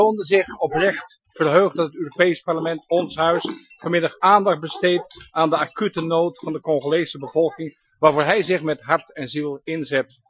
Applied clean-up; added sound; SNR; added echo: classical method Wiener filter.